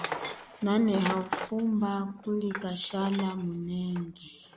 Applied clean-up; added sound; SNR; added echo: none; Tools; 10 dB; none.